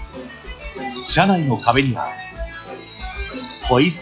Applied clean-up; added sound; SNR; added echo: classical method log-MMSE.